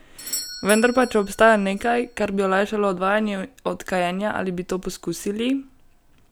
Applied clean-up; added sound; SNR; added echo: none; Doorbell; 18 dB; none.